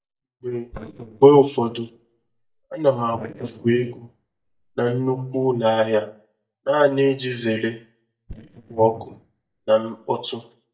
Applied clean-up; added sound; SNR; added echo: neural mask model DeepFilterNet 3.